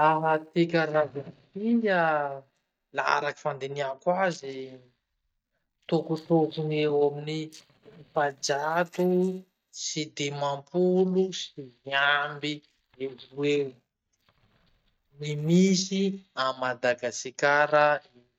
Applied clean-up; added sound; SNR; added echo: neural mask model DeepFilterNet 3.